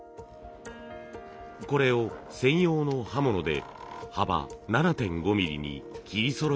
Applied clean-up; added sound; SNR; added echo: none; none; none; none.